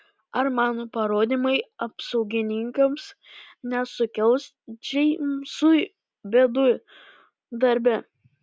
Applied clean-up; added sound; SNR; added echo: none; none; none; none.